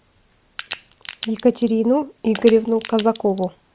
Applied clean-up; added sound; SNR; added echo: none; Crack; 16 dB; none.